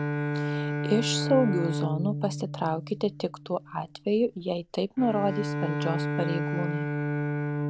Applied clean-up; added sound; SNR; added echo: none; Bowed string instrument; 1 dB; none.